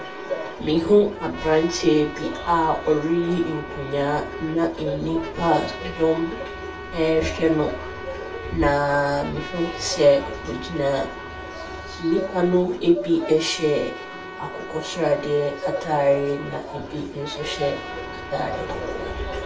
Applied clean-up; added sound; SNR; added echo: none; Trumpet; 16 dB; reverberation time 0.3 s.